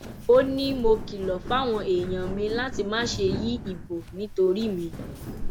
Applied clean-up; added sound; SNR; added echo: none; Walk, footsteps; 8 dB; none.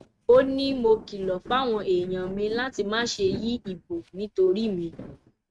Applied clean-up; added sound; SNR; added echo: neural mask model RNNoise.